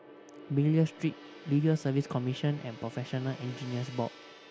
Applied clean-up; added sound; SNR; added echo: none; Gong; 17 dB; none.